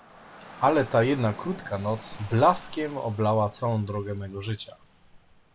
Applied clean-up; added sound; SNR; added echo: none; Rain / Dog; 20 dB; none.